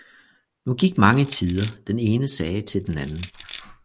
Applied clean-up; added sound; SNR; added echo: none; Crushing; 13 dB; none.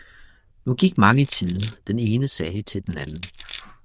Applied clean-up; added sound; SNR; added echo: neural diffusion model UNIVERSE++.